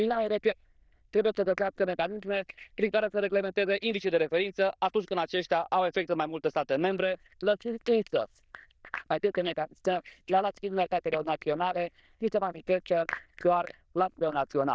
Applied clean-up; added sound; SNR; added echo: neural diffusion model UNIVERSE++.